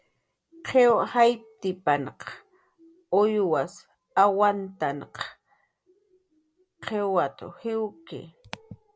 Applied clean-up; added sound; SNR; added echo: none; none; none; none.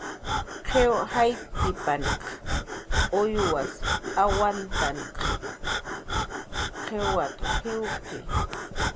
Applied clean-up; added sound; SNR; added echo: none; Breathing; 0 dB; none.